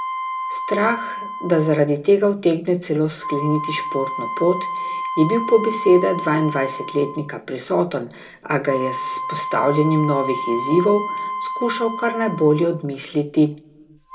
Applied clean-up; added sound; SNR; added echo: none; Wind instrument, woodwind instrument; 8 dB; reverberation time 0.6 s.